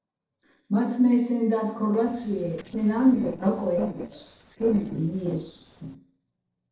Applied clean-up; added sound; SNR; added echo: neural separator model SepFormer DNS4.